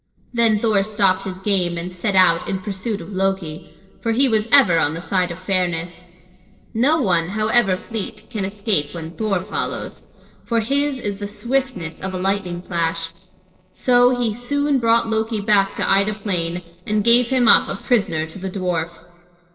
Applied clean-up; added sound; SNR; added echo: neural separator model SepFormer DNS4.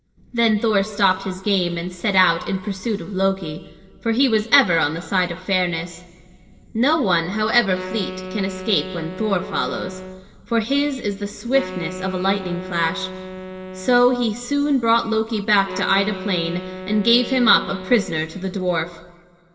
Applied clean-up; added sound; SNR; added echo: none; Wind instrument, woodwind instrument; 12 dB; reverberation time 2.2 s.